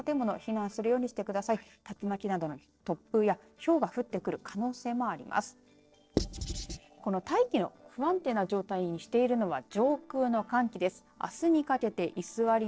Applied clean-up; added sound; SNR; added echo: neural separator model SepFormer DNS4.